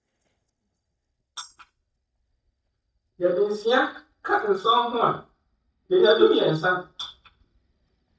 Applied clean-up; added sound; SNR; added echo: neural mask model DeepFilterNet 3.